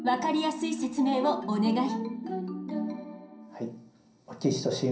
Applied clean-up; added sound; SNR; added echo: none; none; none; reverberation time 0.6 s.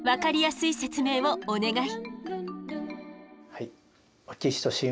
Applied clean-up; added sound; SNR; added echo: none; none; none; none.